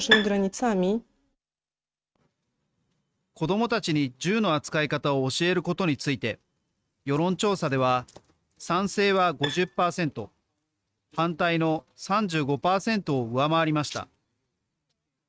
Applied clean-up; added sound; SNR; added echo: neural mask model RNNoise.